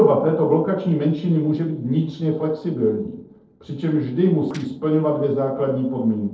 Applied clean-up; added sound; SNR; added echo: neural separator model SepFormer DNS4.